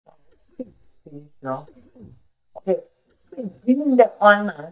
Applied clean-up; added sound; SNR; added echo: neural mask model DeepFilterNet 3.